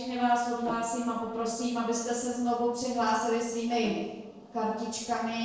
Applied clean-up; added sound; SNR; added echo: neural separator model SepFormer DNS4.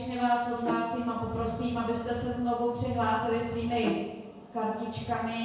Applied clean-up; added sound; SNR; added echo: none; Bowed string instrument; 10 dB; reverberation time 1.0 s.